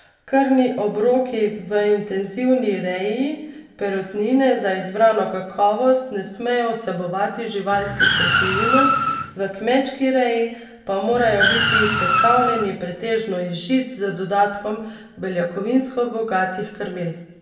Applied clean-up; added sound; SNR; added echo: none; Car; 0 dB; reverberation time 0.9 s.